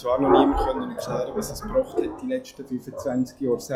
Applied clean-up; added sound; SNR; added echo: classical method log-MMSE.